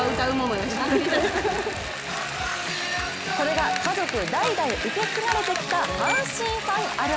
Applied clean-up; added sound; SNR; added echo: none; Bicycle; 9 dB; none.